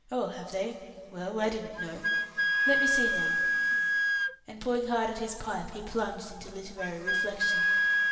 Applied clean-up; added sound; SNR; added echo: none; Wind instrument, woodwind instrument; -4 dB; reverberation time 2.3 s.